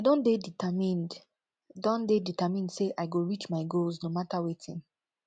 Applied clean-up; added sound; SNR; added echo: none; none; none; none.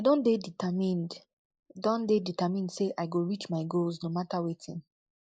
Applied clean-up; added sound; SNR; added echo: neural mask model Resemble Enhance denoiser.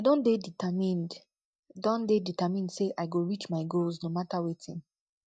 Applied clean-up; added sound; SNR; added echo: neural mask model DeepFilterNet 3.